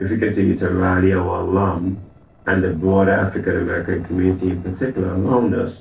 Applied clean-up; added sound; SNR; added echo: neural separator model SepFormer DNS4.